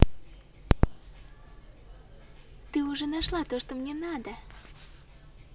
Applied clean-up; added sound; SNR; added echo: none; none; none; none.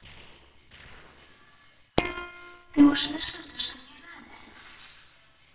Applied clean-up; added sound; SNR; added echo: neural separator model SepFormer WHAMR!.